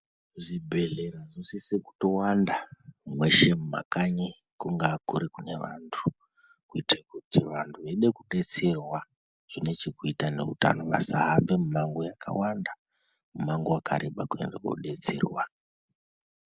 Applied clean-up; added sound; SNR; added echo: none; none; none; none.